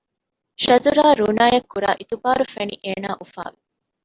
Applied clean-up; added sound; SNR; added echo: none; none; none; none.